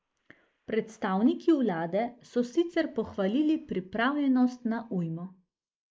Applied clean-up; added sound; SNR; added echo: neural mask model Resemble Enhance denoiser.